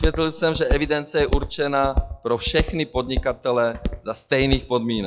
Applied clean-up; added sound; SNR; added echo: classical method log-MMSE.